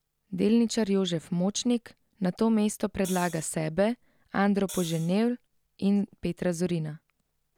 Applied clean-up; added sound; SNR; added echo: none; Hi-hat; 16 dB; none.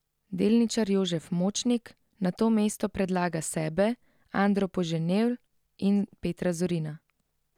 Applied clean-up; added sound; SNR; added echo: none; none; none; none.